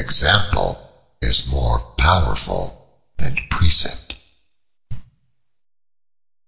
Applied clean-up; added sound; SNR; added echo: none; none; none; none.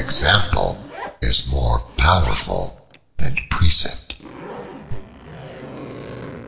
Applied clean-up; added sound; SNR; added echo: none; Zipper (clothing); 16 dB; none.